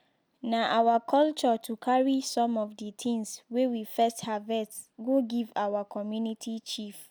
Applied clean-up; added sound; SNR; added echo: none; none; none; none.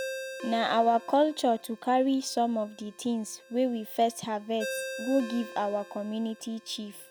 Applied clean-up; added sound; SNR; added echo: none; Ringtone; 13 dB; none.